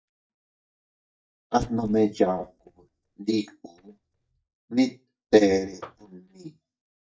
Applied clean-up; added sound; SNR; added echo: neural mask model DeepFilterNet 3.